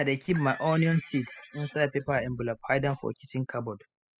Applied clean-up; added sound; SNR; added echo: classical method spectral subtraction.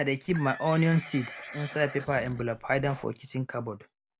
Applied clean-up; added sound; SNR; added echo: none; Livestock, farm animals, working animals; 14 dB; none.